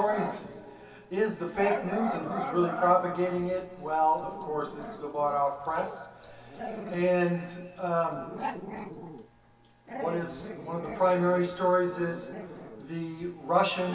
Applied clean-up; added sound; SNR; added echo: none; Growling; 10 dB; reverberation time 2.2 s.